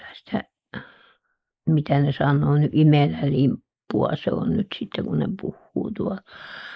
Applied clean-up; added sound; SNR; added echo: neural mask model Resemble Enhance denoiser.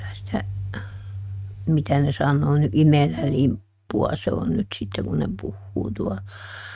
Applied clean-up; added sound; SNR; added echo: neural mask model RNNoise.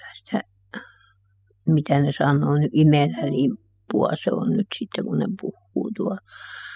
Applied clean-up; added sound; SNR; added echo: classical method spectral subtraction.